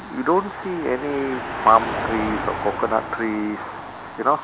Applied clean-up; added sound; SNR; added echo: none; Car passing by; 7 dB; none.